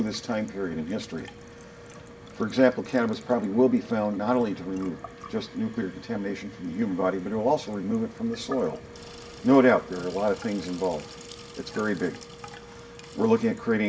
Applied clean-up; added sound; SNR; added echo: none; Sink (filling or washing) / Water tap, faucet; 19 dB; reverberation time 0.4 s.